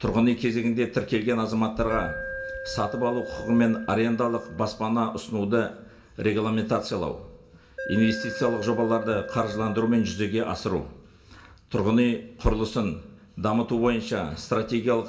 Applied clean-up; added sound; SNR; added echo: none; Alarm; 11 dB; reverberation time 0.3 s.